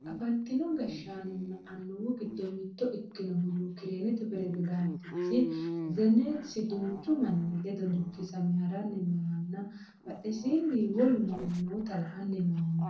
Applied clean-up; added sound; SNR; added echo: neural separator model SepFormer DNS4.